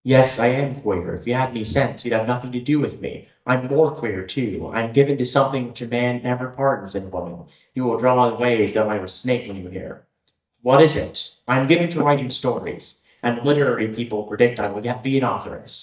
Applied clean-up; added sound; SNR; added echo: neural mask model DeepFilterNet 3.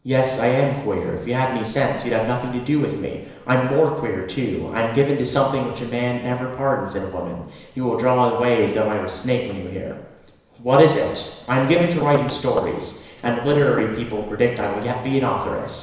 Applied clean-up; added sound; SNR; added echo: neural separator model SepFormer DNS4.